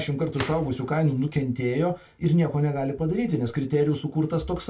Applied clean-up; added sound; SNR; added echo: none; Gunshot, gunfire; 20 dB; reverberation time 0.2 s.